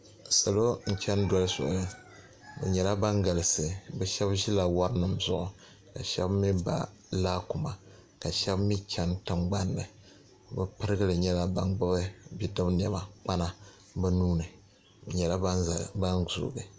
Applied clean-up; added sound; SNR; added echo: none; none; none; none.